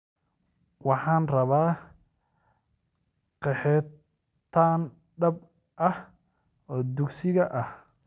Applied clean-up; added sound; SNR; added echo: none; none; none; none.